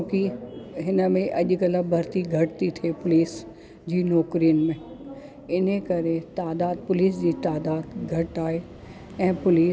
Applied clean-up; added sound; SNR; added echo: none; none; none; none.